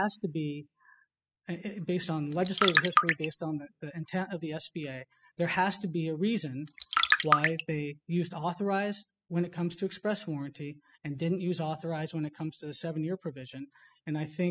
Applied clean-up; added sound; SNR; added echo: classical method spectral subtraction.